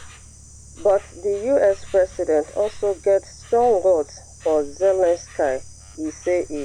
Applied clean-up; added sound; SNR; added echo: none; Insect; 19 dB; none.